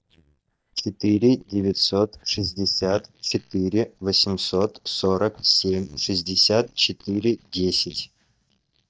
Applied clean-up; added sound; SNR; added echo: neural mask model DeepFilterNet 3.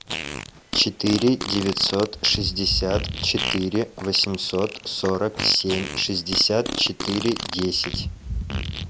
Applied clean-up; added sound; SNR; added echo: none; Fart; 7 dB; none.